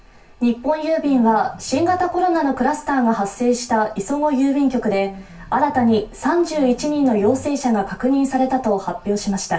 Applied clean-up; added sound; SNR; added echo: none; Bass guitar; 19 dB; reverberation time 0.3 s.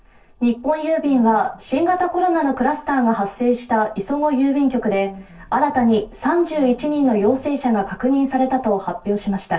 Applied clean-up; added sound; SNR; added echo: neural separator model SepFormer DNS4.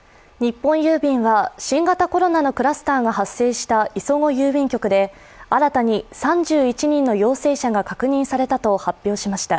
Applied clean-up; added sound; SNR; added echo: none; none; none; none.